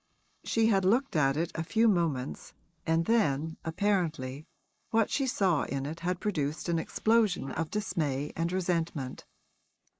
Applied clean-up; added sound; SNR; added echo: neural mask model Resemble Enhance denoiser.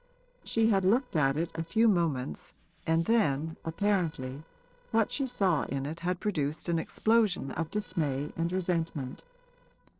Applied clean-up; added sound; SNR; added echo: neural separator model SepFormer DNS4.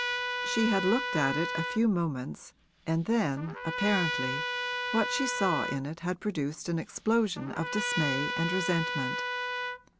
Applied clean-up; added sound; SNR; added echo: none; Trumpet; 4 dB; none.